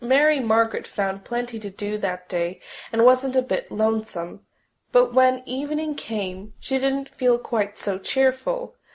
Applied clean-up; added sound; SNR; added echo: none; none; none; none.